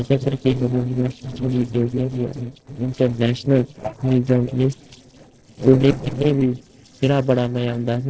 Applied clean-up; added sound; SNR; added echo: neural separator model SepFormer DNS4.